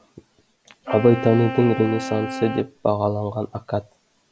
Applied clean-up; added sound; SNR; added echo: none; Wind instrument, woodwind instrument; 10 dB; none.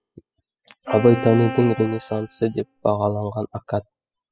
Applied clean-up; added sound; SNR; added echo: classical method spectral subtraction.